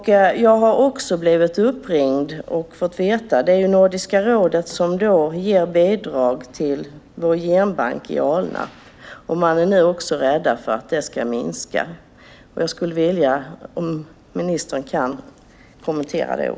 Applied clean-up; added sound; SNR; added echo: none; none; none; none.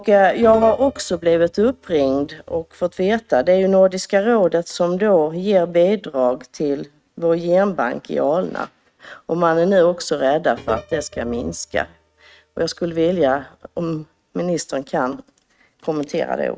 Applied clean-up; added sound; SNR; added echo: neural mask model RNNoise.